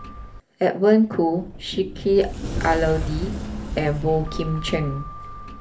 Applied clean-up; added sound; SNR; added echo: none; Sliding door; 8 dB; reverberation time 0.3 s.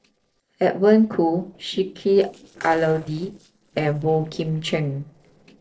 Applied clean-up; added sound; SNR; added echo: neural separator model SepFormer DNS4.